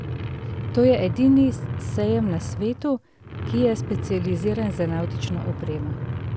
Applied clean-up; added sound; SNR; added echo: none; Truck; 5 dB; none.